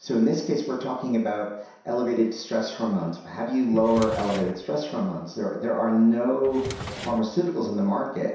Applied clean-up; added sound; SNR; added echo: none; Drawer open or close; 12 dB; reverberation time 0.7 s.